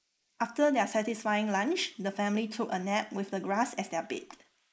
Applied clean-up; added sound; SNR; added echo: neural mask model Resemble Enhance denoiser.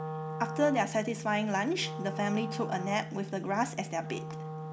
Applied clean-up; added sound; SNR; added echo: none; Wind instrument, woodwind instrument; 7 dB; none.